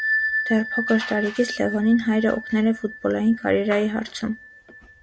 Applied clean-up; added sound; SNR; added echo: none; Bell; 8 dB; none.